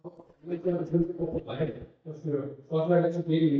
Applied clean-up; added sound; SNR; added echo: neural mask model DeepFilterNet 3.